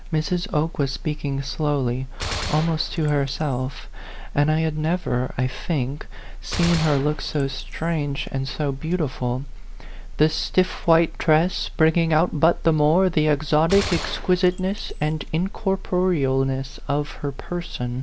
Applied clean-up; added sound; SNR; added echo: none; Gunshot, gunfire; 12 dB; none.